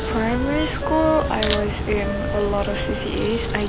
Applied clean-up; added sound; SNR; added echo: none; Crack + Wind instrument, woodwind instrument; 2 dB; none.